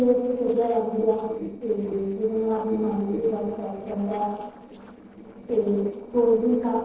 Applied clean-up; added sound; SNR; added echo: neural separator model SepFormer DNS4.